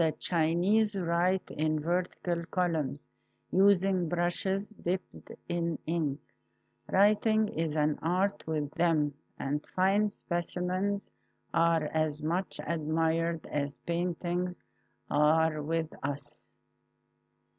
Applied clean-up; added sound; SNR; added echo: none; none; none; none.